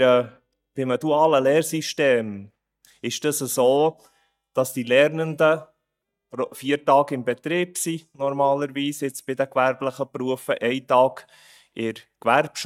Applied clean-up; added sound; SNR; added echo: neural mask model DeepFilterNet 3.